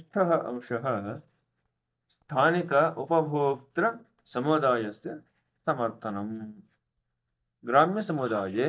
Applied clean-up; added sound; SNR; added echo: neural mask model DeepFilterNet 3.